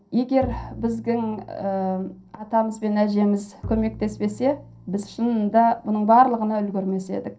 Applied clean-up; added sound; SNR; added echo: none; Bowed string instrument; 17 dB; reverberation time 0.3 s.